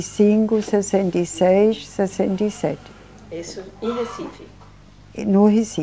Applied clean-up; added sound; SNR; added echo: none; none; none; none.